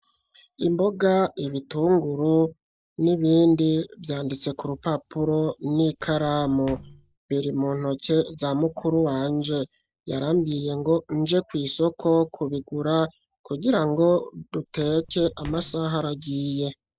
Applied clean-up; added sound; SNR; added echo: neural separator model SepFormer DNS4.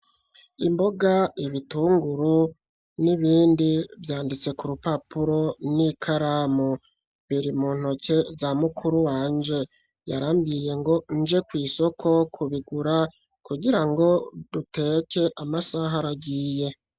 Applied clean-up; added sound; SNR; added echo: none; none; none; none.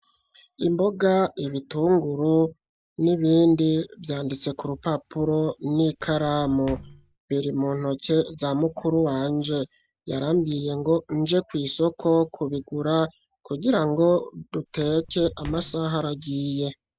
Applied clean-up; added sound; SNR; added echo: none; Walk, footsteps; 17 dB; none.